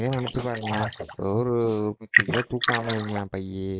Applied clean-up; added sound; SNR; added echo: neural mask model Resemble Enhance denoiser.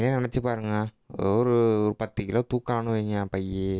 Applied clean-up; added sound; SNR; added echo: none; none; none; none.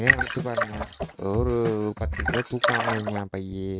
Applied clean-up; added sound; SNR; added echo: neural mask model RNNoise.